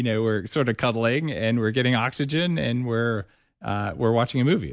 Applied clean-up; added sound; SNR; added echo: none; none; none; none.